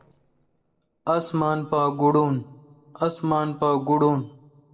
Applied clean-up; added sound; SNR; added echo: neural separator model SepFormer DNS4.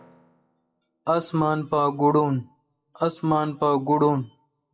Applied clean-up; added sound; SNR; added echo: classical method WPE with log-MMSE.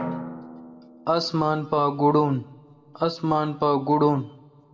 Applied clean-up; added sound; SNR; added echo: none; Drum; 16 dB; reverberation time 1.0 s.